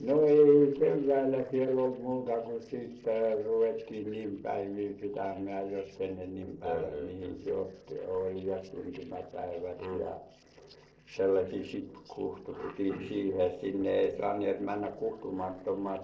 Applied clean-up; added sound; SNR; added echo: neural separator model SepFormer DNS4.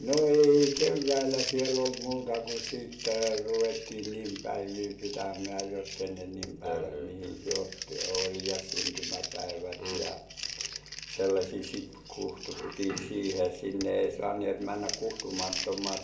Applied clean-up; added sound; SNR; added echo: none; Crumpling, crinkling; 9 dB; reverberation time 0.7 s.